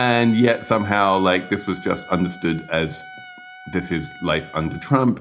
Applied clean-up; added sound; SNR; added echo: none; Trumpet; 19 dB; reverberation time 0.4 s.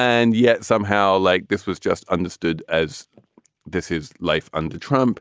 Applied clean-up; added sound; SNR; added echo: none; none; none; none.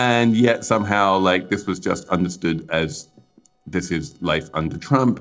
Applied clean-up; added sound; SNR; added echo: neural separator model SepFormer DNS4.